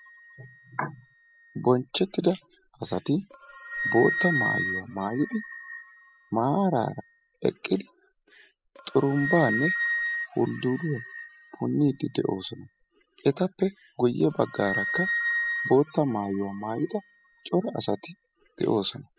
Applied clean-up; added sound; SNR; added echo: classical method spectral subtraction.